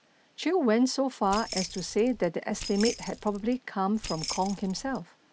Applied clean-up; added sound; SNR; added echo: none; Keys jangling; 11 dB; none.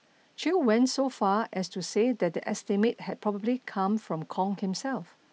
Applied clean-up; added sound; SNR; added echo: none; none; none; none.